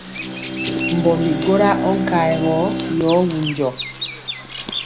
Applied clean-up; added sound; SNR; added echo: none; Bowed string instrument + Bird vocalization, bird call, bird song; 4 dB; none.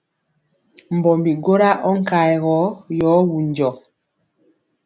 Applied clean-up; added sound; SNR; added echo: none; none; none; none.